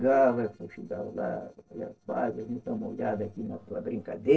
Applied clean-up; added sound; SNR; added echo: neural separator model SepFormer DNS4.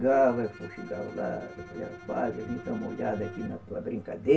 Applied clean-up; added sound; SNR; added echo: none; Bowed string instrument; 16 dB; reverberation time 0.2 s.